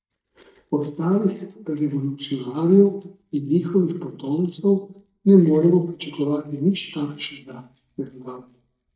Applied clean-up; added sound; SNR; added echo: neural mask model DeepFilterNet 3.